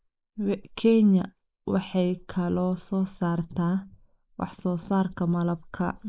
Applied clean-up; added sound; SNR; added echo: neural mask model Resemble Enhance denoiser.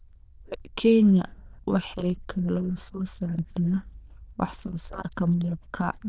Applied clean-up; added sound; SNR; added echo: neural diffusion model UNIVERSE++.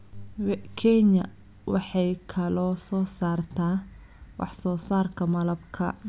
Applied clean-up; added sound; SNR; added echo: none; none; none; none.